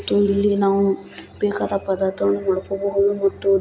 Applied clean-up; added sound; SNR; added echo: none; none; none; none.